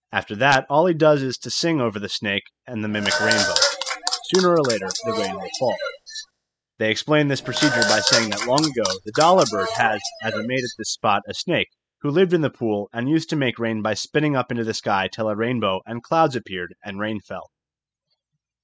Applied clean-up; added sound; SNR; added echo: classical method spectral subtraction.